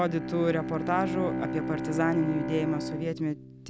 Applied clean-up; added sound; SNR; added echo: none; Bowed string instrument; 4 dB; none.